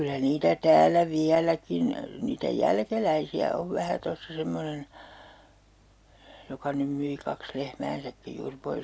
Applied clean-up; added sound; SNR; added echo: none; none; none; none.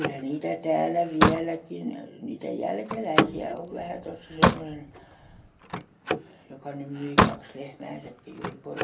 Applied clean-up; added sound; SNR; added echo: none; Slam; -3 dB; reverberation time 0.3 s.